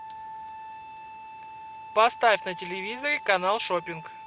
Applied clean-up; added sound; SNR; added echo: none; Wind instrument, woodwind instrument; 13 dB; none.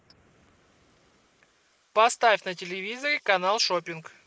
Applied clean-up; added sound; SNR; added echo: neural mask model Resemble Enhance denoiser.